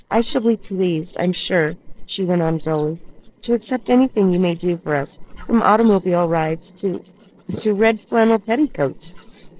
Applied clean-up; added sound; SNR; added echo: neural separator model SepFormer DNS4.